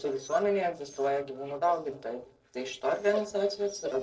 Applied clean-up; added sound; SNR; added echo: neural separator model SepFormer DNS4.